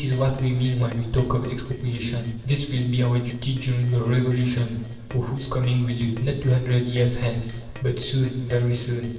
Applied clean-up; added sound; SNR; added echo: neural separator model SepFormer DNS4.